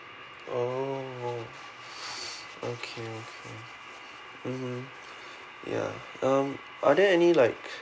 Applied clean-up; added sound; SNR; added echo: none; none; none; none.